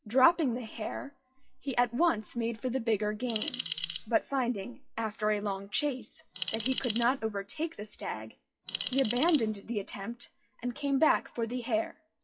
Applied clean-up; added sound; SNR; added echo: classical method WPE with log-MMSE.